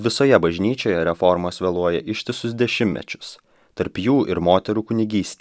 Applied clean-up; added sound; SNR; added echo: none; none; none; none.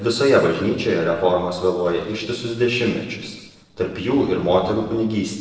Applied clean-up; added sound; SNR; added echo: neural separator model SepFormer DNS4.